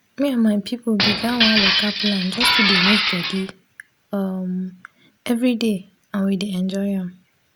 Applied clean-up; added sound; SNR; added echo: none; Glass; -3 dB; none.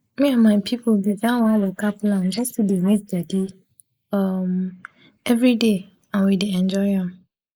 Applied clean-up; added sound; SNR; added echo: neural mask model Resemble Enhance denoiser.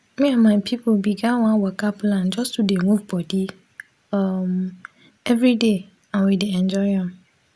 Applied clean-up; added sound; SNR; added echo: none; none; none; none.